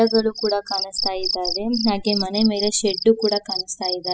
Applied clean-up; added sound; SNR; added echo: classical method spectral subtraction.